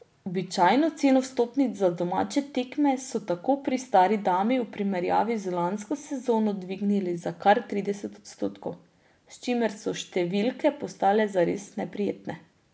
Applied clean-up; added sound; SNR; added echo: none; none; none; none.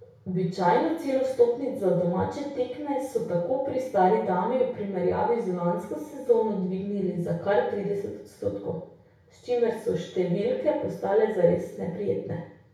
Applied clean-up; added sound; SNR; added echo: none; none; none; reverberation time 0.6 s.